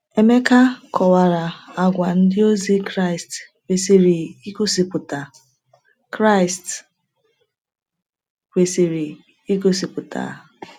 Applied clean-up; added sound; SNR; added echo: none; none; none; none.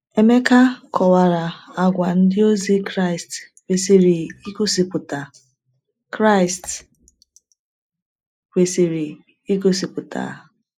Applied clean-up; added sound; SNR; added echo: neural mask model Resemble Enhance denoiser.